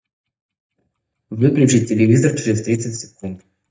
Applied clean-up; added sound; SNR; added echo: neural mask model DeepFilterNet 3.